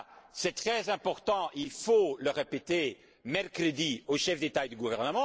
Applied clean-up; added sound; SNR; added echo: neural separator model SepFormer DNS4.